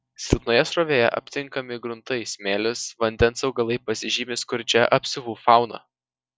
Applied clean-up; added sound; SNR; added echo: none; none; none; none.